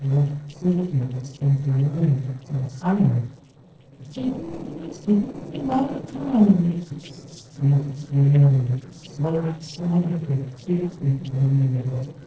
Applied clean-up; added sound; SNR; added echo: neural separator model SepFormer DNS4.